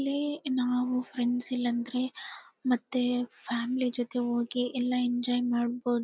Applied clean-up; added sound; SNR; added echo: none; none; none; none.